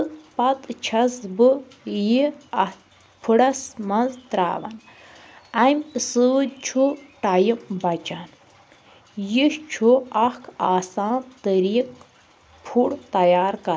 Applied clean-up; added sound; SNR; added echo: none; none; none; none.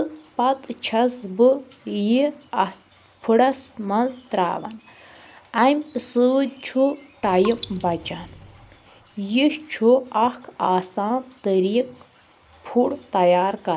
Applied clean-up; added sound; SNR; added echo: none; Raindrop; 18 dB; none.